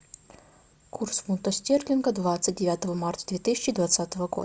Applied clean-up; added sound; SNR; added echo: none; none; none; none.